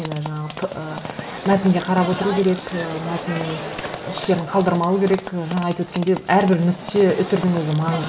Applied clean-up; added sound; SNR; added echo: none; Livestock, farm animals, working animals; 10 dB; none.